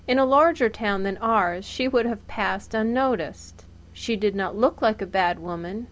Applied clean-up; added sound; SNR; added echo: none; none; none; none.